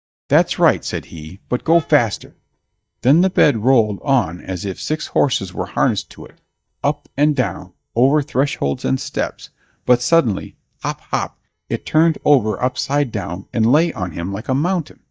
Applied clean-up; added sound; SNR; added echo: neural mask model DeepFilterNet 3.